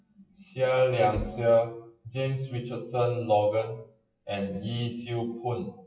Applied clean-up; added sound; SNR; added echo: classical method WPE with log-MMSE.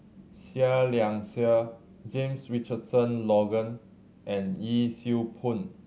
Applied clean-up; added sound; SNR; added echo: none; none; none; none.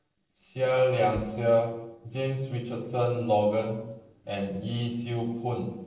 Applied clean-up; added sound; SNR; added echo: neural separator model SepFormer DNS4.